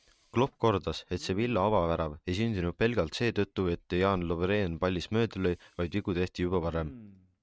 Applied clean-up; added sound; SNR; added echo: neural mask model RNNoise.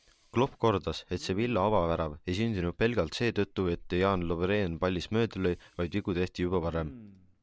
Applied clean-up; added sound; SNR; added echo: none; Respiratory sounds; 20 dB; none.